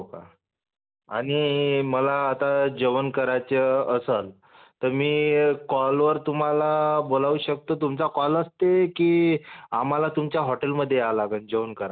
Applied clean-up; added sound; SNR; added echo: none; none; none; none.